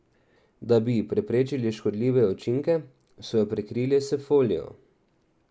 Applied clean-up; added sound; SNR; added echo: none; none; none; none.